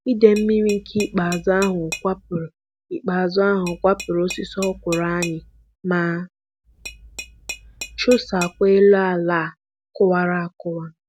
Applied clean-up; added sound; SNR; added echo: none; Tap / Glass; 15 dB; none.